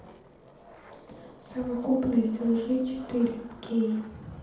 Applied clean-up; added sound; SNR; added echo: none; Skateboard; 20 dB; reverberation time 0.8 s.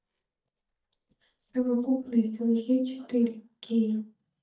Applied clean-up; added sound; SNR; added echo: neural mask model DeepFilterNet 3.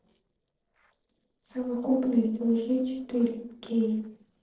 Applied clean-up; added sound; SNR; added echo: neural separator model SepFormer DNS4.